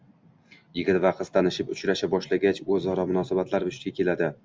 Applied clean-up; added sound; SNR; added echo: none; none; none; none.